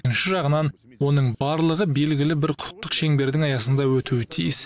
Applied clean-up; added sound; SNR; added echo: none; none; none; none.